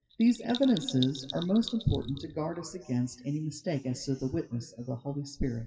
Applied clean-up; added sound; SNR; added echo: classical method WPE with log-MMSE.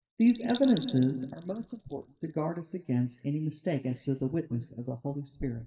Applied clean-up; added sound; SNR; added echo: neural mask model DeepFilterNet 3.